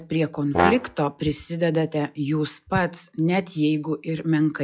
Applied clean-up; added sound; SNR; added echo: classical method log-MMSE.